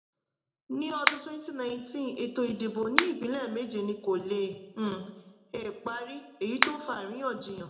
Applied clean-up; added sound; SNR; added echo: none; Finger snapping; 0 dB; reverberation time 0.6 s.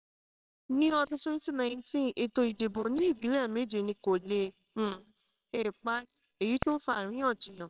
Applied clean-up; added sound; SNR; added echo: neural separator model SepFormer WHAMR!.